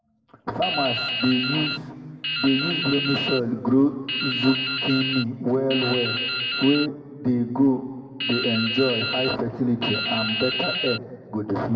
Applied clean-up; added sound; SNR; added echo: none; Drip; 4 dB; reverberation time 1.8 s.